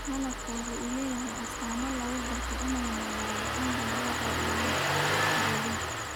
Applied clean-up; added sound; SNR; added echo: none; Engine starting; -4 dB; none.